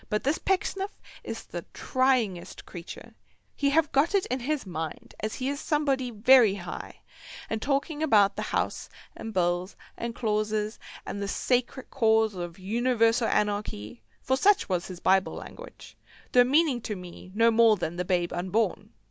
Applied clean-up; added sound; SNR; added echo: none; none; none; none.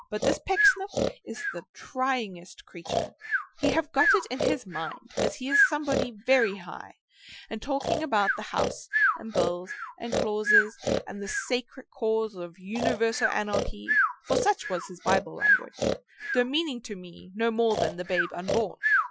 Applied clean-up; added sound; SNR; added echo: classical method Wiener filter.